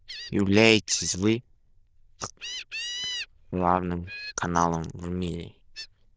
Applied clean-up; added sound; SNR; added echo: neural diffusion model UNIVERSE++.